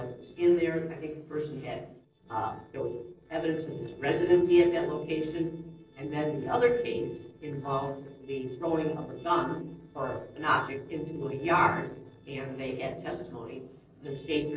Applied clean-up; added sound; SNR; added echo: neural separator model SepFormer DNS4.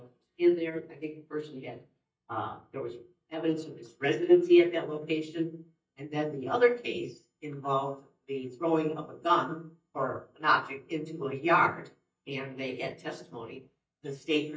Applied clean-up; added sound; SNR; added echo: neural mask model DeepFilterNet 3.